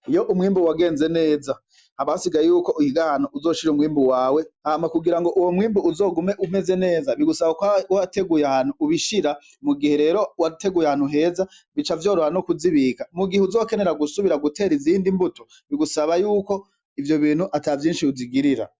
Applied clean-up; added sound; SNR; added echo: none; none; none; none.